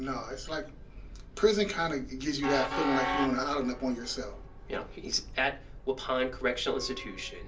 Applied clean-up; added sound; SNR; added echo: none; Train; 7 dB; reverberation time 0.3 s.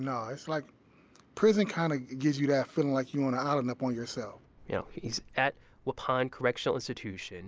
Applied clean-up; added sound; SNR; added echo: none; none; none; none.